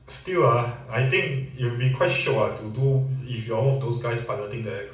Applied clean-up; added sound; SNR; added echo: none; none; none; reverberation time 1.4 s.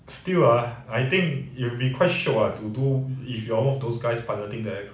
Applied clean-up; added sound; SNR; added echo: none; none; none; none.